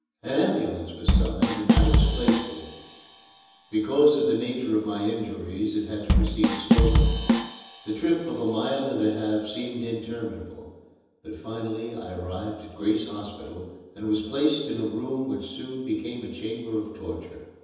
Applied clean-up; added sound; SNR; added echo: none; Bass drum / Drum kit; -4 dB; reverberation time 1.1 s.